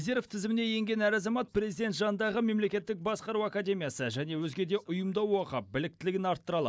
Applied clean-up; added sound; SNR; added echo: none; none; none; none.